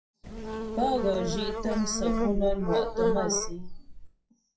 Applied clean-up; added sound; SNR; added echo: classical method WPE with log-MMSE.